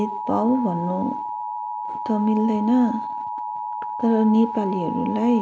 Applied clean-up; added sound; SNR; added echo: none; Alarm; 7 dB; none.